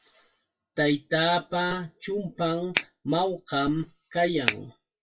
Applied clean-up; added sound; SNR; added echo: classical method WPE with log-MMSE.